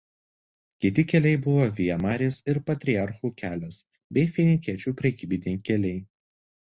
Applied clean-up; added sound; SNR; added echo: none; none; none; none.